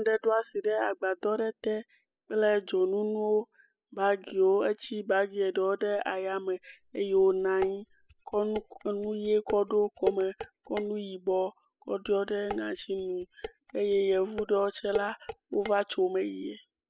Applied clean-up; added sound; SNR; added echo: classical method spectral subtraction.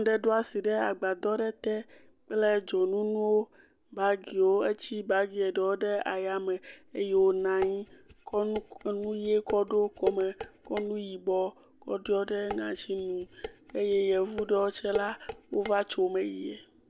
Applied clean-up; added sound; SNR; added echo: none; Dishes, pots, and pans; 12 dB; none.